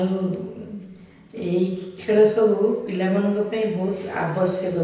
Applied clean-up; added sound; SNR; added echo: none; none; none; reverberation time 0.9 s.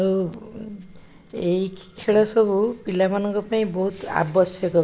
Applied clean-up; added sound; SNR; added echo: none; none; none; none.